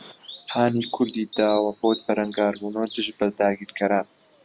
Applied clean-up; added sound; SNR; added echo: none; Bird vocalization, bird call, bird song; 16 dB; none.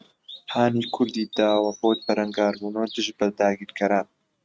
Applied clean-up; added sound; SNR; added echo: neural mask model RNNoise.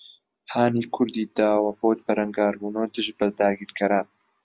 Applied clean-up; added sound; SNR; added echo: none; none; none; none.